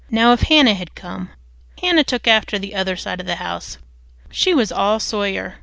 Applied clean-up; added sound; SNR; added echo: none; none; none; none.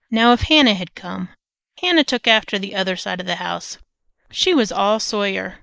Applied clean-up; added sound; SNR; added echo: neural mask model Resemble Enhance denoiser.